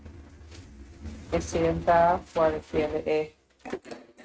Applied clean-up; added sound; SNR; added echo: neural mask model RNNoise.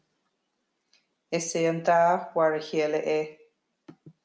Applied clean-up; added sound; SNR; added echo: none; none; none; none.